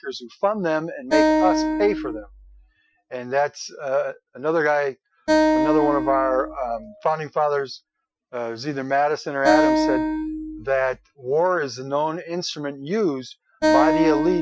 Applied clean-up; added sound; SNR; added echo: classical method Wiener filter.